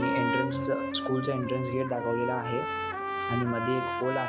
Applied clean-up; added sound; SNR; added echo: none; Trumpet + Bass guitar; 1 dB; none.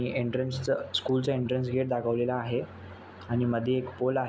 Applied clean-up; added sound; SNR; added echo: none; none; none; none.